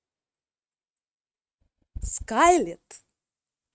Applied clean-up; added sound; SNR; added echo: neural mask model RNNoise.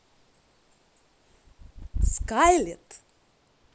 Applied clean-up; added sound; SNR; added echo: none; Wind / Bird; 5 dB; none.